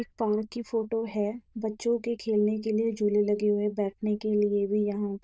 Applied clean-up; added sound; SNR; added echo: neural diffusion model UNIVERSE++.